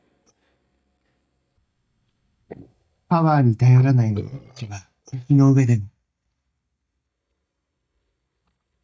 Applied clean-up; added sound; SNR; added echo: neural mask model DeepFilterNet 3.